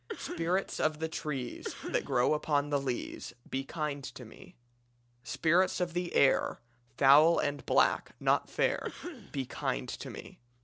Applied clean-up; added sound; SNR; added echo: none; Cough; 13 dB; none.